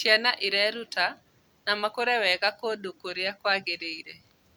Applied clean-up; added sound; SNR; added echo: none; none; none; none.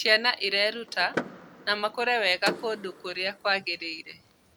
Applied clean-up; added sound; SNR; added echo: none; Door / Car; 12 dB; none.